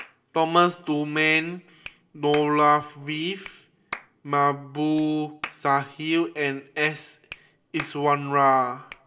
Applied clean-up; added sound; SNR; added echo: none; Clapping; 20 dB; reverberation time 0.4 s.